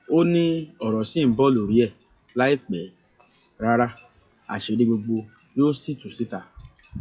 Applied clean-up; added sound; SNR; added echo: classical method WPE with log-MMSE.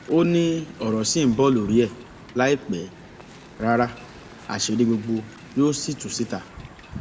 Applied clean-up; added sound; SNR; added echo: none; Wind; 18 dB; reverberation time 0.9 s.